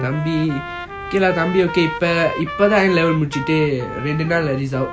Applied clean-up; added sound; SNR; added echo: none; Trumpet; 11 dB; none.